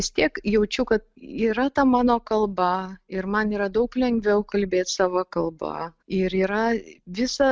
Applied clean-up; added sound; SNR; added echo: none; none; none; none.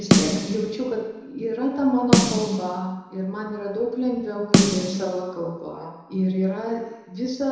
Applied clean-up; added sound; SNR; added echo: none; Snare drum; -1 dB; reverberation time 1.0 s.